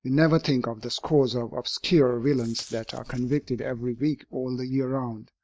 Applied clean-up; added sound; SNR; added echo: neural mask model DeepFilterNet 3.